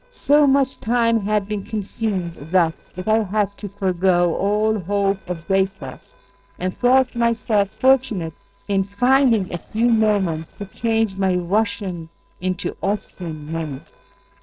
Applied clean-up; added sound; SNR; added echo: neural separator model SepFormer DNS4.